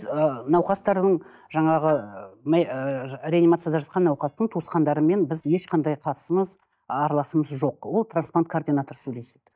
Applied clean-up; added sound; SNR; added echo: neural mask model DeepFilterNet 3.